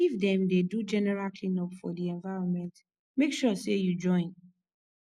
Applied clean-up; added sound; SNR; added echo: none; none; none; none.